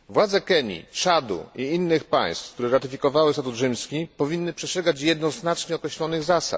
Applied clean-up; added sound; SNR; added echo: none; none; none; none.